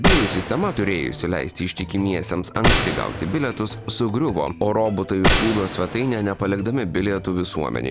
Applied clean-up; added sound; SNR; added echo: none; Gunshot, gunfire; 3 dB; none.